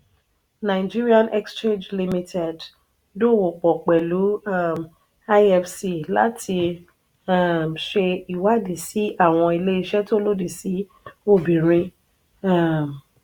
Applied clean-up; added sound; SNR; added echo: none; none; none; none.